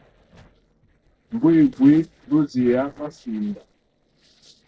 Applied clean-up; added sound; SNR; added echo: neural separator model SepFormer DNS4.